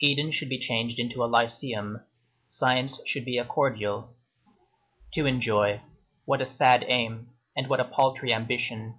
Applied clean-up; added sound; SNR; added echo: none; none; none; none.